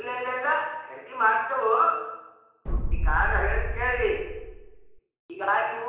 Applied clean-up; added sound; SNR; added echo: none; Boom; 0 dB; reverberation time 1.0 s.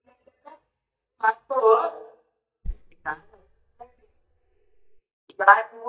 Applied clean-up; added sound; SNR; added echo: neural mask model DeepFilterNet 3.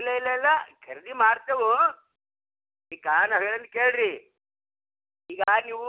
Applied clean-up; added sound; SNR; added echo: none; none; none; none.